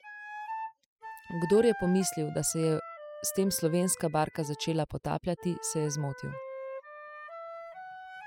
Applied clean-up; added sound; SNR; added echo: classical method spectral subtraction.